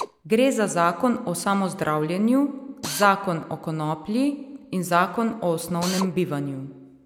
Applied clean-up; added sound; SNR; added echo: none; Drill; 16 dB; none.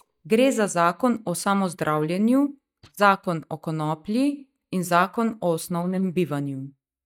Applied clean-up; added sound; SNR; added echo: neural mask model DeepFilterNet 3.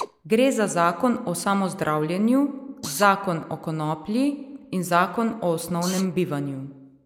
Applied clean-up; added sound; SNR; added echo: neural mask model Resemble Enhance denoiser.